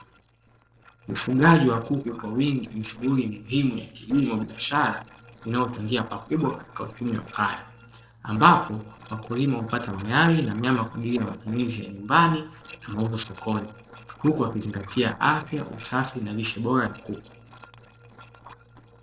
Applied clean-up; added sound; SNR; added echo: neural separator model SepFormer DNS4.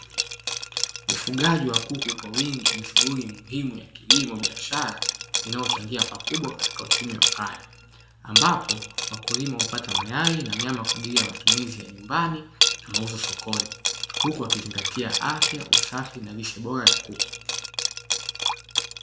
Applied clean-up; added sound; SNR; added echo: none; Liquid; -4 dB; reverberation time 0.8 s.